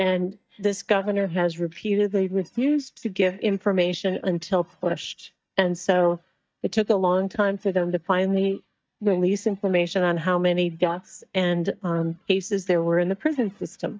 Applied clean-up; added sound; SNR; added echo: neural mask model DeepFilterNet 3.